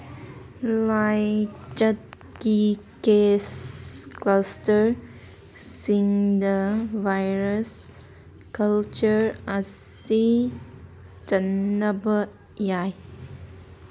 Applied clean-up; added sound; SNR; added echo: none; none; none; none.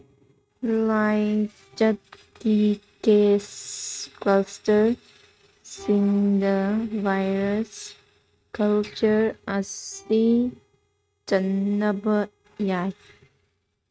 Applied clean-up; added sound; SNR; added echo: neural mask model RNNoise.